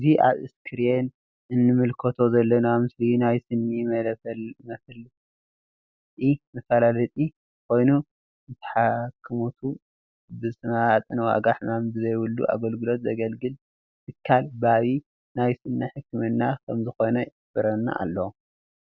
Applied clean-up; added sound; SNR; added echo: none; none; none; none.